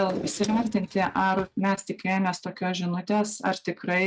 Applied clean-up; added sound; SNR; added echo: neural mask model RNNoise.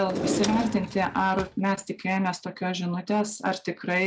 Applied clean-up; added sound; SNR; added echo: none; Drawer open or close; 6 dB; none.